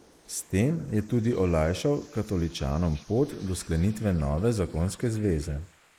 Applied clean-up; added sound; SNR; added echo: neural mask model Resemble Enhance denoiser.